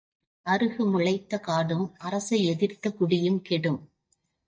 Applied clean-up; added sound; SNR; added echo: neural mask model DeepFilterNet 3.